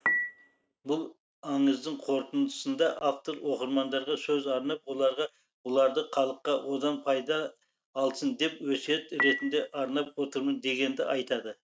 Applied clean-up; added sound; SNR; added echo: neural mask model RNNoise.